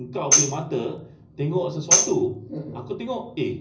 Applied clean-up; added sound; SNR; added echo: none; Tambourine; -3 dB; reverberation time 0.4 s.